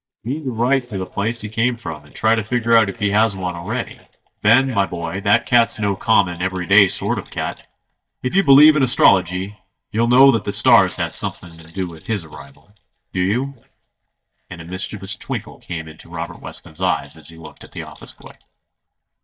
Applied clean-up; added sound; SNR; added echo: neural mask model DeepFilterNet 3.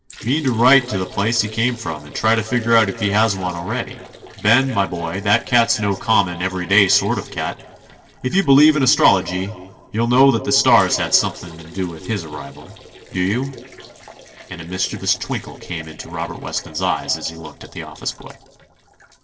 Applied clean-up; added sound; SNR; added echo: neural separator model SepFormer DNS4.